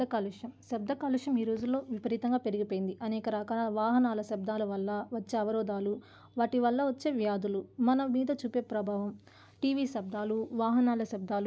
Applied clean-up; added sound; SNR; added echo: none; none; none; none.